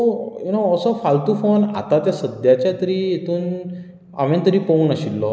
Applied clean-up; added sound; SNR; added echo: none; none; none; none.